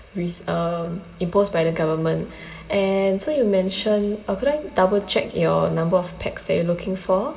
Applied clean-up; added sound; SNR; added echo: none; none; none; reverberation time 1.7 s.